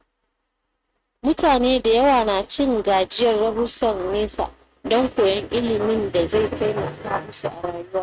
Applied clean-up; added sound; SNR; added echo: neural mask model RNNoise.